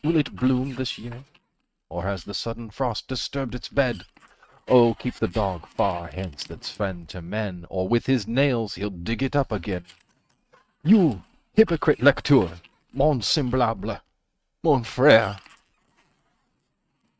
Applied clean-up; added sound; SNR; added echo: neural mask model RNNoise.